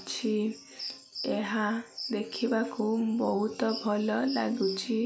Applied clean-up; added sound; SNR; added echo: none; none; none; none.